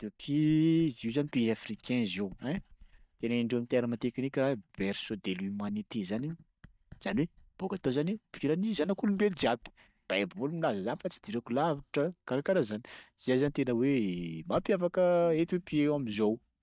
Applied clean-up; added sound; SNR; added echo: neural mask model DeepFilterNet 3.